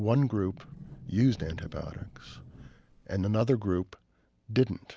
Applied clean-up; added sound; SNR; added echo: none; Sliding door; 17 dB; none.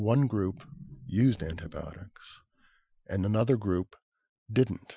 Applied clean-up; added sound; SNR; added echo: classical method Wiener filter.